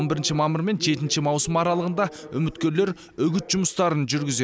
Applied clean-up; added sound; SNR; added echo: none; none; none; none.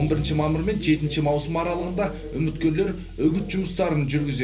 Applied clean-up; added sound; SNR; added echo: none; Engine starting / Accelerating, revving, vroom / Car; 13 dB; reverberation time 0.3 s.